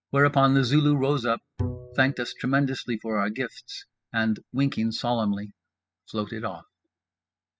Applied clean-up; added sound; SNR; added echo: classical method spectral subtraction.